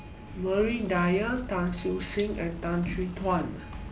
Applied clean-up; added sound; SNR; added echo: none; Boat, Water vehicle + Bathtub (filling or washing); 13 dB; none.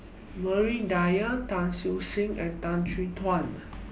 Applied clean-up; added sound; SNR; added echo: none; none; none; none.